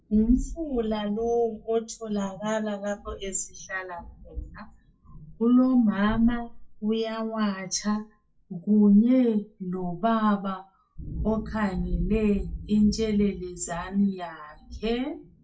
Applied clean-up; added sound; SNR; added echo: classical method WPE with log-MMSE.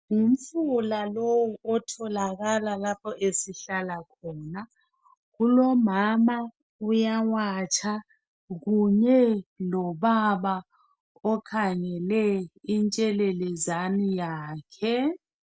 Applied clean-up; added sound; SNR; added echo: none; none; none; none.